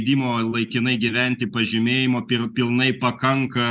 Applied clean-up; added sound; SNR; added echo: none; none; none; none.